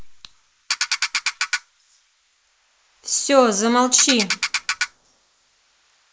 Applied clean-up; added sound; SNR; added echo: neural mask model Resemble Enhance denoiser.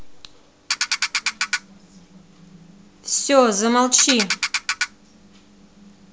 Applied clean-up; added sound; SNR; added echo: none; Ratchet, pawl; 1 dB; none.